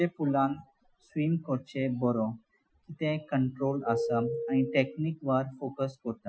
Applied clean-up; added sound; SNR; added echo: classical method Wiener filter.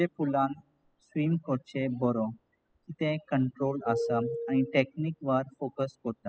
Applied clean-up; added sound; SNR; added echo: classical method spectral subtraction.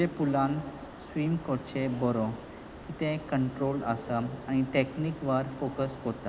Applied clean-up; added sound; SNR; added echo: none; none; none; none.